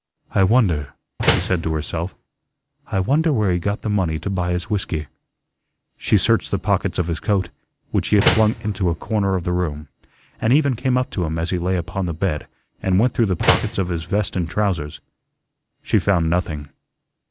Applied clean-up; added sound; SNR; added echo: none; Slam; 3 dB; none.